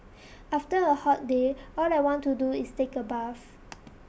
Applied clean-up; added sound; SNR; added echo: none; none; none; none.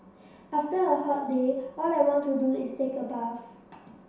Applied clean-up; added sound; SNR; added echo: none; none; none; reverberation time 0.7 s.